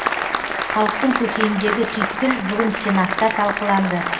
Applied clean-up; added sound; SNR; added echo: none; Applause; 2 dB; reverberation time 0.9 s.